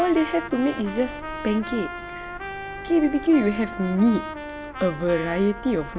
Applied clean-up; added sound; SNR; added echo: none; Trumpet; 12 dB; none.